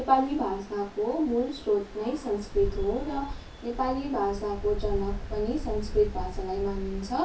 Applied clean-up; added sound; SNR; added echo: none; Stream; 7 dB; reverberation time 0.3 s.